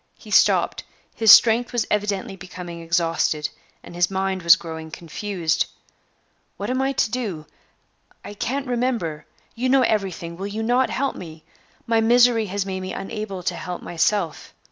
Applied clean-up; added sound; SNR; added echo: none; none; none; none.